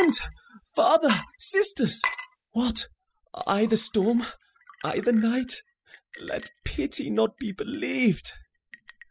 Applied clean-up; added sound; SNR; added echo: classical method spectral subtraction.